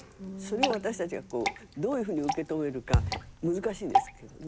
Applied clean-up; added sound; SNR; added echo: none; Thump, thud + Drip / Water; 0 dB; none.